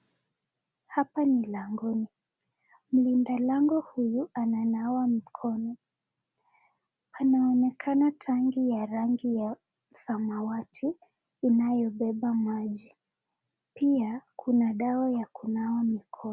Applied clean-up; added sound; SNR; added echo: none; none; none; none.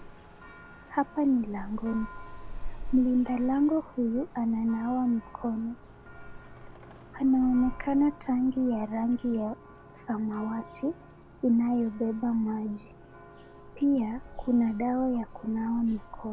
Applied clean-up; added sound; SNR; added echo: none; Church bell; 13 dB; none.